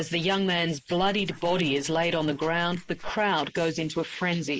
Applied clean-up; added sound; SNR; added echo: neural mask model Resemble Enhance denoiser.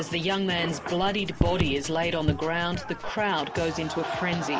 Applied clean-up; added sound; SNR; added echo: none; Raindrop / Drip; 3 dB; none.